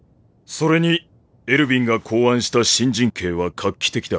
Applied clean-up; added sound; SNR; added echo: none; none; none; none.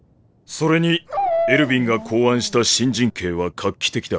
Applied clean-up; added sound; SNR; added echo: none; Dog; 6 dB; none.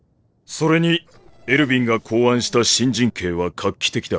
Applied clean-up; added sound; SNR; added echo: neural separator model SepFormer DNS4.